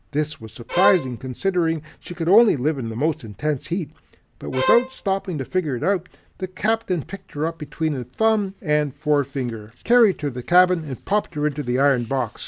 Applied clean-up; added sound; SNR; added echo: none; Bowed string instrument; 3 dB; none.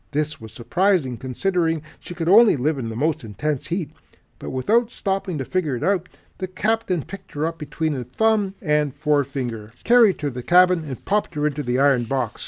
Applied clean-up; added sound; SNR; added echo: none; none; none; none.